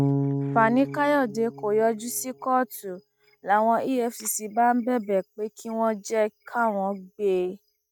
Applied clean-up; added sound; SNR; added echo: neural mask model RNNoise.